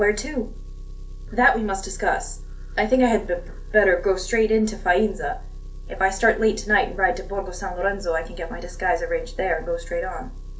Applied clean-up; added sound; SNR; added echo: none; Engine; 11 dB; reverberation time 0.3 s.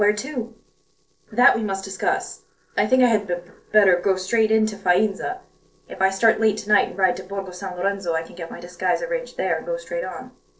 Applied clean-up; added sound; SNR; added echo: neural separator model SepFormer DNS4.